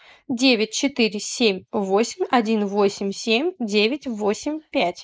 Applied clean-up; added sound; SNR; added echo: neural mask model Resemble Enhance denoiser.